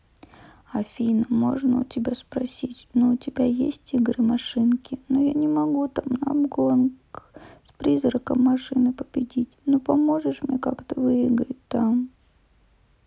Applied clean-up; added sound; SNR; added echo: none; none; none; none.